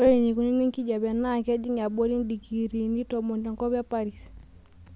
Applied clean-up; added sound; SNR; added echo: none; none; none; none.